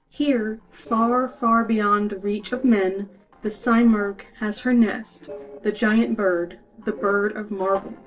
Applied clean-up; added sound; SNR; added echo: neural separator model SepFormer DNS4.